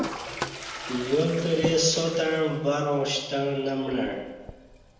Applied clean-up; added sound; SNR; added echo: none; Toilet flush; 10 dB; reverberation time 1.0 s.